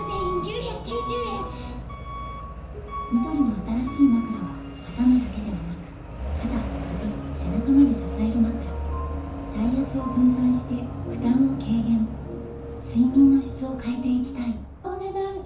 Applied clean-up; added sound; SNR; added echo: none; Alarm / Truck; 9 dB; reverberation time 0.9 s.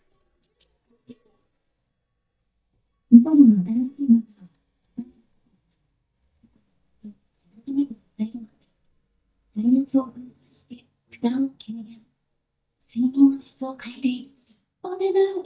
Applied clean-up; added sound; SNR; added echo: neural mask model DeepFilterNet 3.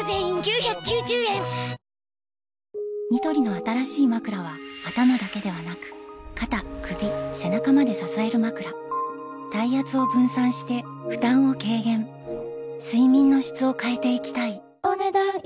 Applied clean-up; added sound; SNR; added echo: none; none; none; none.